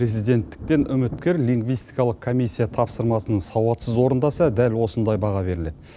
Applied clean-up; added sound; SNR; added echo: none; Thunder; 18 dB; none.